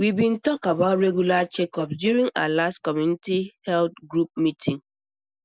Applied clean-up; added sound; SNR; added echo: none; none; none; none.